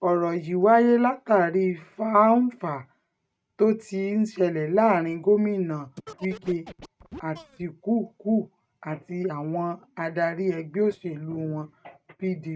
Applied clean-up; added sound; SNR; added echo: neural mask model RNNoise.